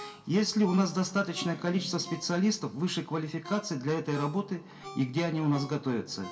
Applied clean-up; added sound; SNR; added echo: none; Ringtone; 19 dB; reverberation time 0.2 s.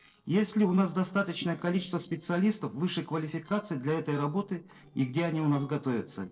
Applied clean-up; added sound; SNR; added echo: neural separator model SepFormer DNS4.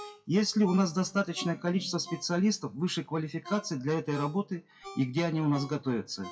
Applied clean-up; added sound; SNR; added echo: classical method WPE with log-MMSE.